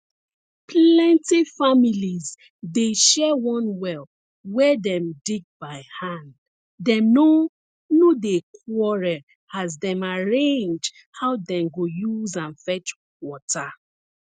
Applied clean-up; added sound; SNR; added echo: none; none; none; none.